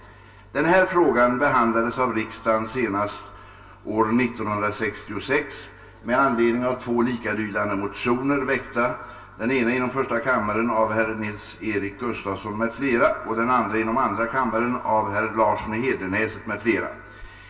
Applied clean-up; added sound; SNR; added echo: none; none; none; reverberation time 0.2 s.